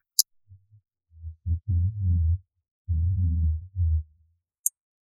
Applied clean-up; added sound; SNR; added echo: neural mask model Resemble Enhance denoiser.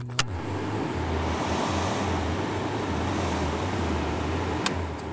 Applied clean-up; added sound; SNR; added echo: none; Mechanical fan; -5 dB; none.